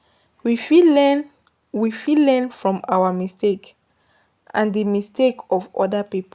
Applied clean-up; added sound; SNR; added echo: none; none; none; none.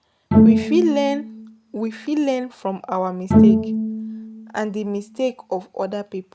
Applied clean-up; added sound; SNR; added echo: none; Bowed string instrument; -4 dB; none.